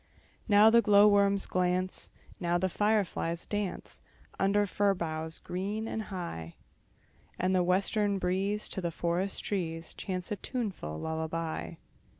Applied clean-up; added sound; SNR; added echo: none; none; none; none.